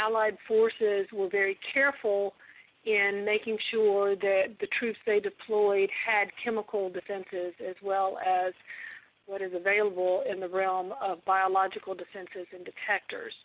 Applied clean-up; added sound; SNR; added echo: none; none; none; none.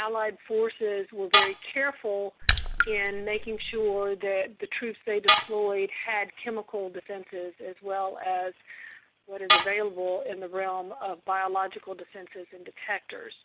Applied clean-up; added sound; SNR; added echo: none; Raindrop / Splash, splatter + Tools; 0 dB; none.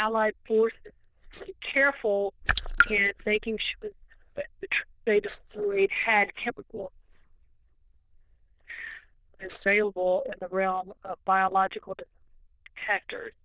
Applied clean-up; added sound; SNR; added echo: neural diffusion model UNIVERSE++.